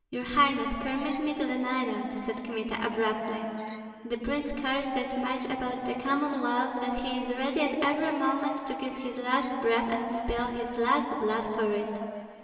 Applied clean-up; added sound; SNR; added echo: none; Squeak; 18 dB; reverberation time 2.8 s.